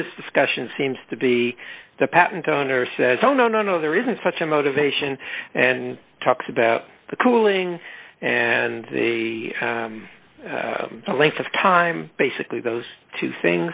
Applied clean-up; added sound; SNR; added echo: none; none; none; none.